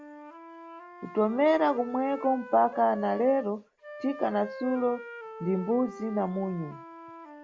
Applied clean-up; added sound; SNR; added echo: none; Wind instrument, woodwind instrument; 14 dB; none.